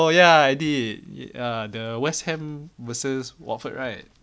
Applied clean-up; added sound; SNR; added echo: none; none; none; none.